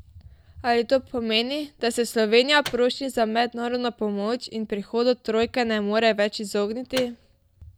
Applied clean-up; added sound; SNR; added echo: none; Microwave oven; 17 dB; none.